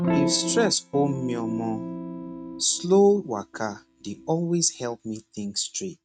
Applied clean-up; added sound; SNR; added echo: neural mask model RNNoise.